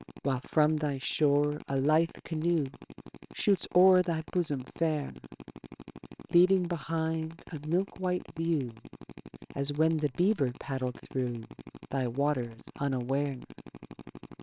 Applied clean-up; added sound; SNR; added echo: neural separator model SepFormer WHAMR!.